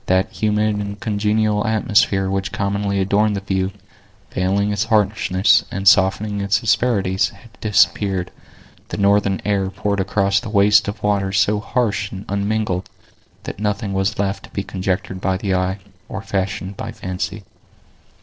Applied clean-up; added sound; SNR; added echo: neural separator model SepFormer DNS4.